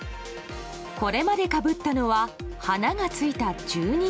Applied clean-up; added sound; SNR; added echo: none; none; none; none.